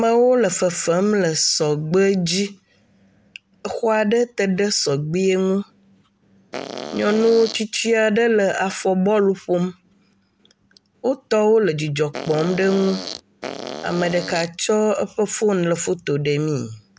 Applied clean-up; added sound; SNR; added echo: none; Fart; 10 dB; none.